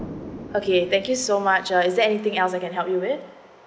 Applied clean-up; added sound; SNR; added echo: none; Explosion; 18 dB; none.